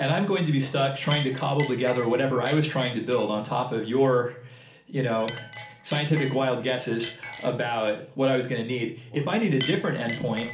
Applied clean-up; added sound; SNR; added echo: none; Chink, clink; 13 dB; reverberation time 0.4 s.